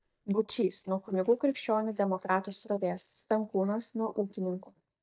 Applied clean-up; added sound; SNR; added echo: neural mask model DeepFilterNet 3.